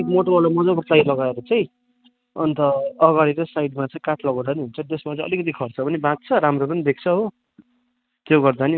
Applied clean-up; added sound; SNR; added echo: neural mask model RNNoise.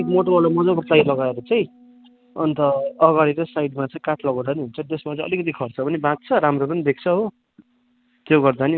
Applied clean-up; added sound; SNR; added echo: none; Harp; 20 dB; none.